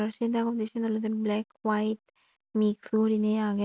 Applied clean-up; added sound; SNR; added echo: none; none; none; none.